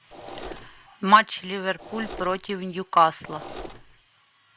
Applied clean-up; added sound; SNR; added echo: none; Mechanisms; 15 dB; none.